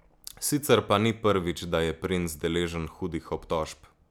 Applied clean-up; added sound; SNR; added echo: none; none; none; none.